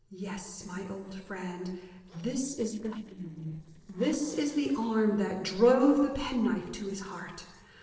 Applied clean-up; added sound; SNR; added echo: neural separator model SepFormer DNS4.